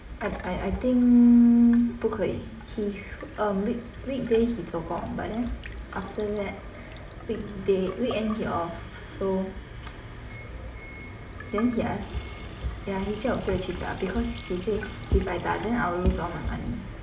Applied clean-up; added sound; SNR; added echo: none; Sink (filling or washing) / Water tap, faucet; 17 dB; reverberation time 0.5 s.